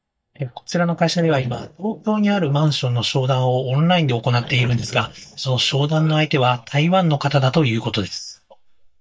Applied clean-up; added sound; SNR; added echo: neural mask model DeepFilterNet 3.